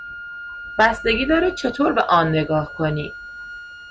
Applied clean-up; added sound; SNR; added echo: none; Wind instrument, woodwind instrument; 14 dB; none.